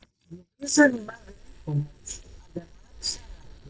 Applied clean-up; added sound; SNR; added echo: neural mask model DeepFilterNet 3.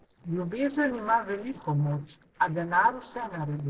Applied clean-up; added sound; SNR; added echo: neural separator model SepFormer DNS4.